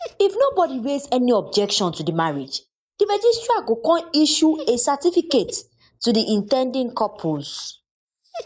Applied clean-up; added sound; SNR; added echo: neural mask model Resemble Enhance denoiser.